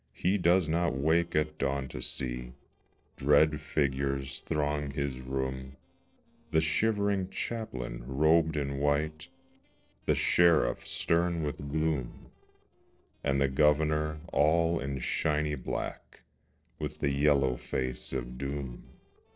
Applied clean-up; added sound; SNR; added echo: neural separator model SepFormer DNS4.